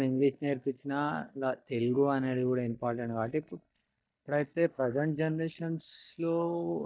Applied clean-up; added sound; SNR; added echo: neural mask model DeepFilterNet 3.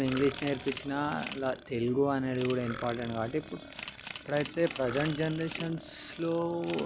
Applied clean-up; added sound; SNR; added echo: none; Burping, eructation + Camera; 13 dB; none.